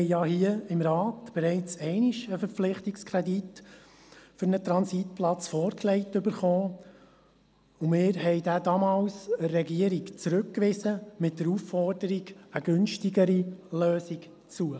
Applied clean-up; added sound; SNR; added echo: none; none; none; none.